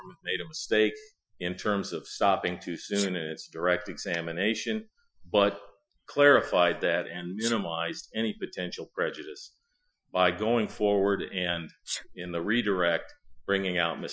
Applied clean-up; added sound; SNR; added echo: classical method Wiener filter.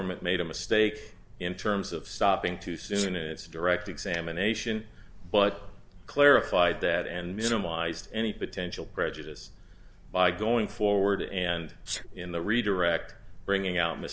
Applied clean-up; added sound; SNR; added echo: none; Sneeze; 20 dB; none.